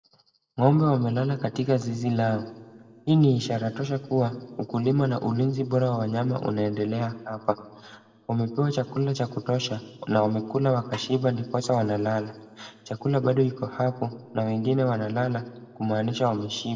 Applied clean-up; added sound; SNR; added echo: none; Snare drum; 20 dB; reverberation time 1.3 s.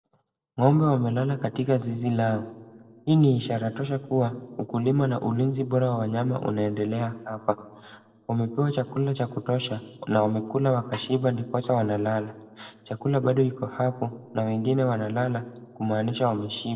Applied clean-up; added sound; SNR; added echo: neural separator model SepFormer DNS4.